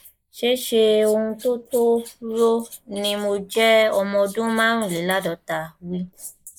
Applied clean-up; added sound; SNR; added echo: neural mask model Resemble Enhance denoiser.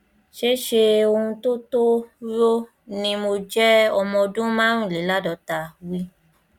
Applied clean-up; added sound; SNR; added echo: none; none; none; none.